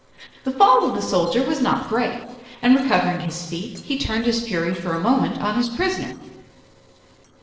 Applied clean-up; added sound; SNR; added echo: neural separator model SepFormer DNS4.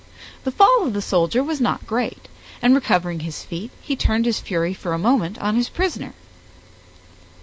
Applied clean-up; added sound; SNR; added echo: none; none; none; none.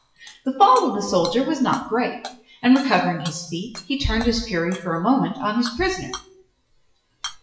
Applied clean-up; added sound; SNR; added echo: classical method WPE with log-MMSE.